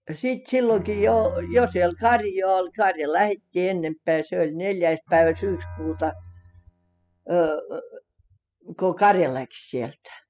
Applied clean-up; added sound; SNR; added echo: classical method spectral subtraction.